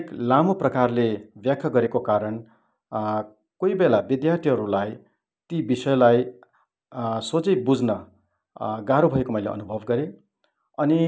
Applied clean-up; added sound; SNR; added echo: none; none; none; none.